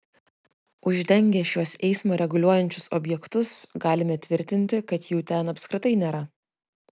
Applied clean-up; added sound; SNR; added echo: none; none; none; none.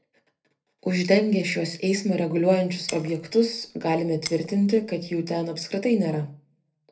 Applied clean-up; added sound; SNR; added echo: none; Shatter; 17 dB; reverberation time 0.3 s.